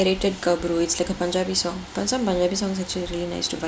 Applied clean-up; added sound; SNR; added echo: none; Bicycle; 18 dB; none.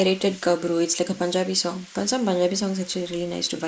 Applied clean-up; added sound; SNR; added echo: neural mask model Resemble Enhance denoiser.